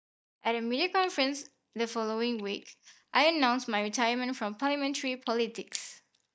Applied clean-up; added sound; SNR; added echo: neural mask model DeepFilterNet 3.